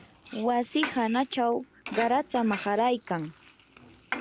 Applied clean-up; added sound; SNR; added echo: none; Frying (food); 11 dB; none.